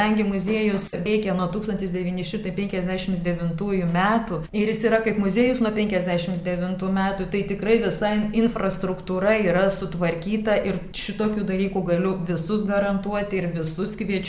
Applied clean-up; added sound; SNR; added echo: none; none; none; none.